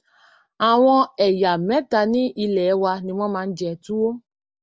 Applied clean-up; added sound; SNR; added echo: none; none; none; none.